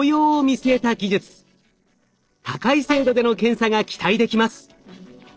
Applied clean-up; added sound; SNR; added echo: neural separator model SepFormer DNS4.